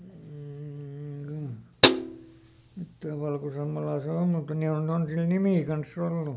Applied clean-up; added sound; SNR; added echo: none; Hi-hat; -4 dB; none.